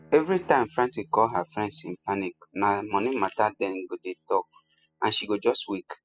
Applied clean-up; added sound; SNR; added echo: classical method spectral subtraction.